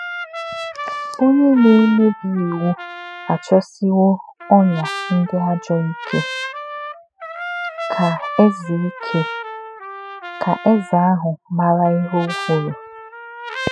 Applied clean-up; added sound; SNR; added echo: classical method spectral subtraction.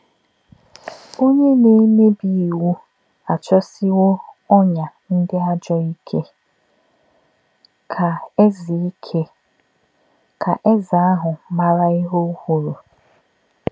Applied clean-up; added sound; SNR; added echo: none; none; none; none.